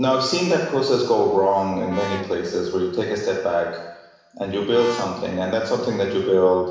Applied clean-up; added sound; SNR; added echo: none; Brass instrument; 14 dB; reverberation time 1.0 s.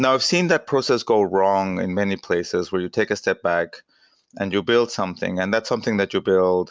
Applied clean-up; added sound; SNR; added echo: none; none; none; none.